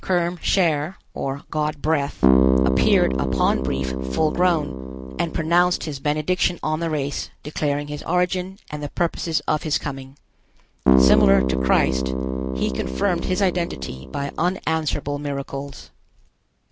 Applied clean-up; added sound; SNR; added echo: none; Keyboard (musical); -2 dB; none.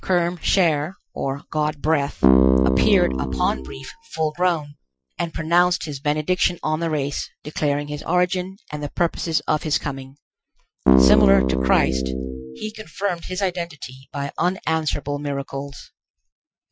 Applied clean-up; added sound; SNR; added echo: classical method Wiener filter.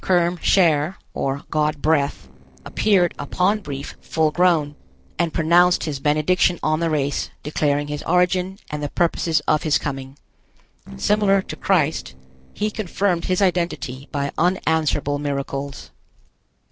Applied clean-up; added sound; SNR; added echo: neural separator model SepFormer DNS4.